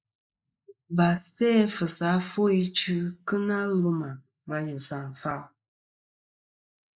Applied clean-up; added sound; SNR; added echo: neural mask model Resemble Enhance denoiser.